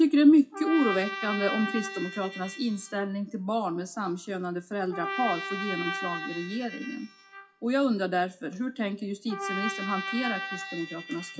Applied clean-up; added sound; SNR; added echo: classical method WPE with log-MMSE.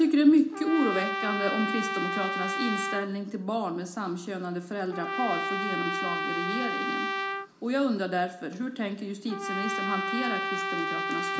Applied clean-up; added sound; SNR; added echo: none; Trumpet; 3 dB; reverberation time 0.4 s.